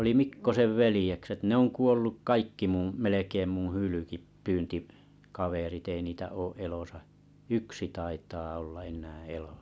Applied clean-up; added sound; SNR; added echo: none; none; none; none.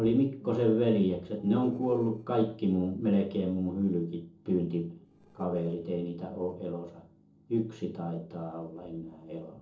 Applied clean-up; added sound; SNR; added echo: neural separator model SepFormer DNS4.